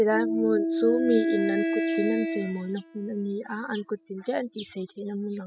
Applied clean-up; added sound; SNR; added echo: classical method spectral subtraction.